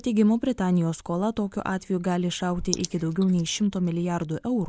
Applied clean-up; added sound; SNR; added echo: neural mask model Resemble Enhance denoiser.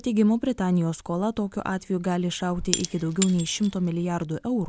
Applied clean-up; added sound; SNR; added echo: none; Shatter / Crushing; 11 dB; none.